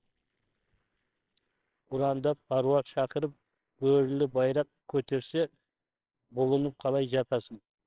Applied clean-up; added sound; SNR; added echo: neural separator model SepFormer WHAMR!.